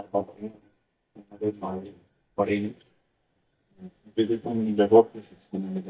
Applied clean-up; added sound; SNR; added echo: neural mask model DeepFilterNet 3.